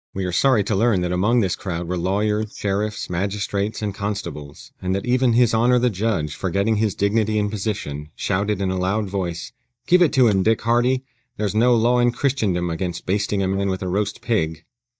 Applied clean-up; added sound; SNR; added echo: neural mask model DeepFilterNet 3.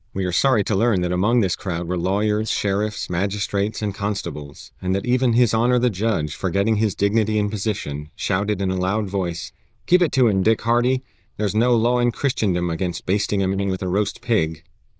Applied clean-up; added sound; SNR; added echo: neural diffusion model UNIVERSE++.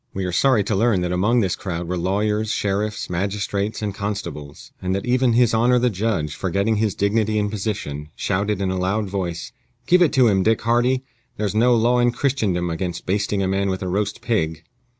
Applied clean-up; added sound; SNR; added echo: none; none; none; none.